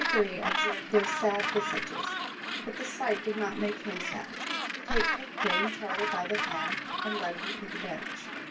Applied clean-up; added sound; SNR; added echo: none; Gull, seagull; 0 dB; reverberation time 0.2 s.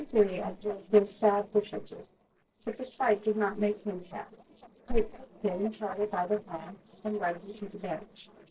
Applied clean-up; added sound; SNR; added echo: neural separator model SepFormer DNS4.